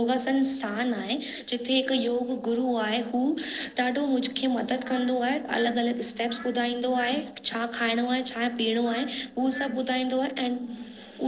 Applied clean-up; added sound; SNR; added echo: neural separator model SepFormer DNS4.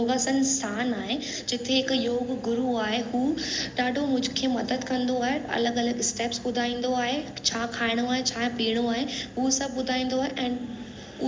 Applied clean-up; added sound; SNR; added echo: none; none; none; none.